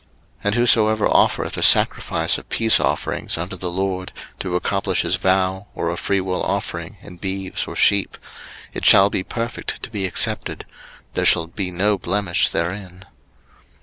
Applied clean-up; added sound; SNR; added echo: none; none; none; none.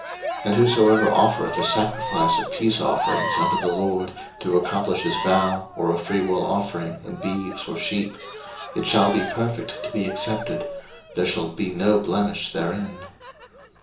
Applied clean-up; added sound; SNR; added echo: none; Cheering; 7 dB; reverberation time 0.6 s.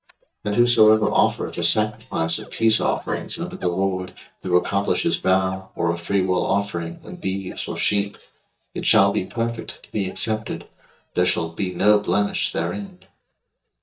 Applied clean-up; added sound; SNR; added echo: neural mask model DeepFilterNet 3.